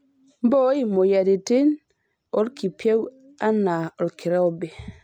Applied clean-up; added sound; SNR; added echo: none; none; none; none.